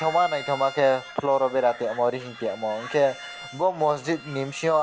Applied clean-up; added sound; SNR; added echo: none; Bowed string instrument; 18 dB; none.